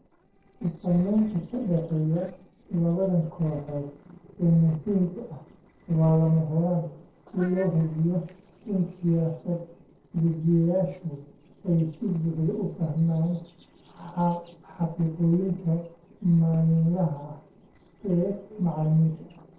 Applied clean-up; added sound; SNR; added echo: neural separator model SepFormer DNS4.